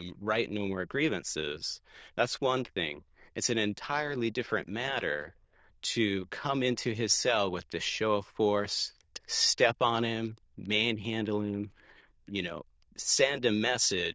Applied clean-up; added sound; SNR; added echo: neural diffusion model UNIVERSE++.